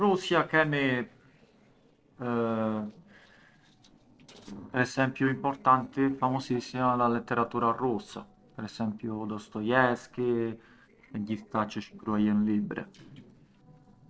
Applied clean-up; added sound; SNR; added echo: neural separator model SepFormer DNS4.